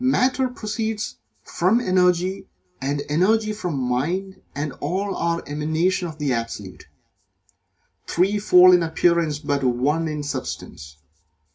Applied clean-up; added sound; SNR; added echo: none; none; none; reverberation time 0.3 s.